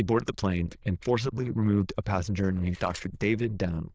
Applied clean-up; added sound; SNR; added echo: neural diffusion model UNIVERSE++.